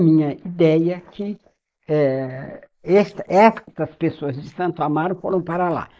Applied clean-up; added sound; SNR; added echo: neural mask model Resemble Enhance denoiser.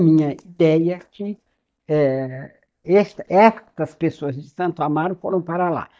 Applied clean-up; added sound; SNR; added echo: neural mask model DeepFilterNet 3.